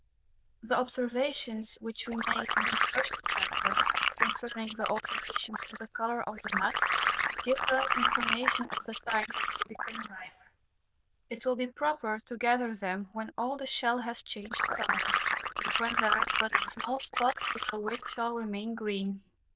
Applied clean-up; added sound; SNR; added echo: neural diffusion model UNIVERSE++.